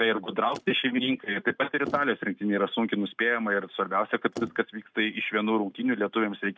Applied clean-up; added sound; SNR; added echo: neural mask model RNNoise.